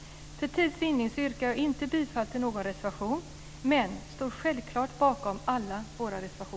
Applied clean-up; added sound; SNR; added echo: none; none; none; none.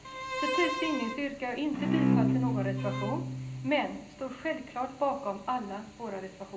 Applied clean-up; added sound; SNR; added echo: none; Bowed string instrument; -3 dB; reverberation time 0.5 s.